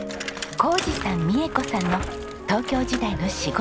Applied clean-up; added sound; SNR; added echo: none; Bicycle; 10 dB; none.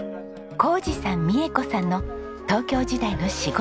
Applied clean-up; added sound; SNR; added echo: none; none; none; none.